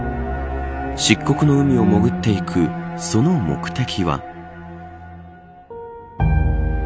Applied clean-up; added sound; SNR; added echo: none; none; none; none.